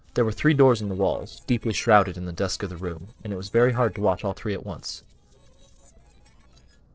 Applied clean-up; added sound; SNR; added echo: neural separator model SepFormer DNS4.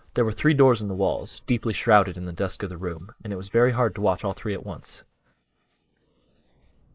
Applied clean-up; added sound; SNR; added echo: neural mask model Resemble Enhance denoiser.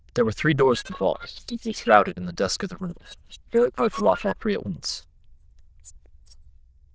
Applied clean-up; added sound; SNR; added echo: neural diffusion model UNIVERSE++.